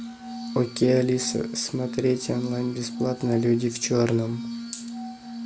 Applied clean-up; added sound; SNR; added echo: none; Glass; 10 dB; none.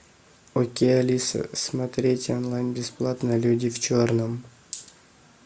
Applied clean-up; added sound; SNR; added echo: none; none; none; none.